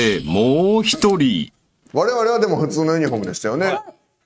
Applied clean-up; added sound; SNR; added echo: neural mask model RNNoise.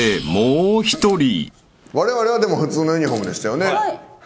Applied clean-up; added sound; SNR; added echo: none; Fart; 19 dB; none.